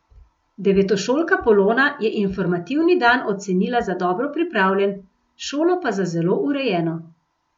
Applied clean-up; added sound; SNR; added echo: none; none; none; none.